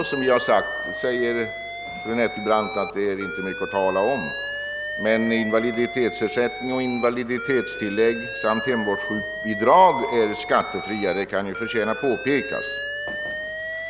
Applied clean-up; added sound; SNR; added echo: none; Alarm; 8 dB; none.